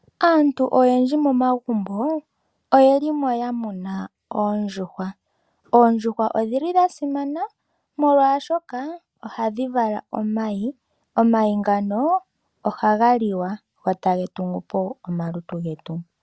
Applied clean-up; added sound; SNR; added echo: none; none; none; none.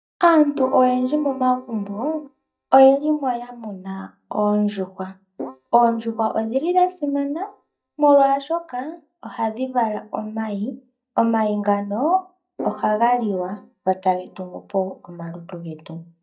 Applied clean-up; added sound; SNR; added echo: neural mask model DeepFilterNet 3.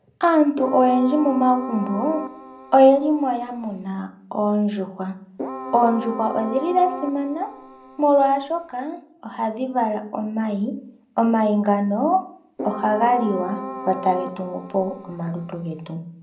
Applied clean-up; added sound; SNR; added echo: none; Keyboard (musical); 12 dB; reverberation time 0.4 s.